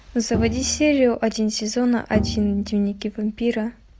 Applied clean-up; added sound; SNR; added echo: none; Bowed string instrument; 9 dB; none.